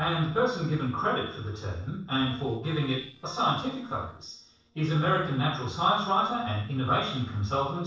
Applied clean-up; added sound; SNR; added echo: neural separator model SepFormer DNS4.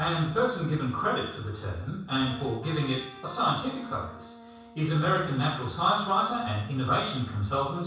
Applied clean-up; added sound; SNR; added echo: none; Wind instrument, woodwind instrument; 17 dB; reverberation time 0.7 s.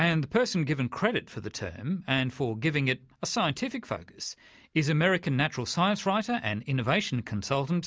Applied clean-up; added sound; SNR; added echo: none; none; none; none.